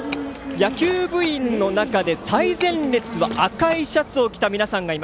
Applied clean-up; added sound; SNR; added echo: none; Liquid; 18 dB; none.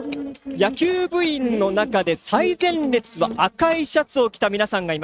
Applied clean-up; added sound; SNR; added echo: neural mask model RNNoise.